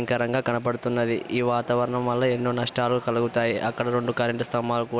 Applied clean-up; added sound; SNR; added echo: none; none; none; none.